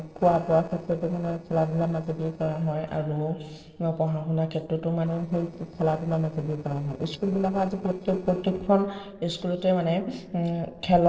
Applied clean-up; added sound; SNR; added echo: neural separator model SepFormer DNS4.